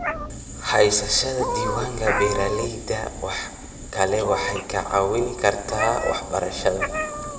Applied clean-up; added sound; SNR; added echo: none; Meow; 6 dB; reverberation time 1.5 s.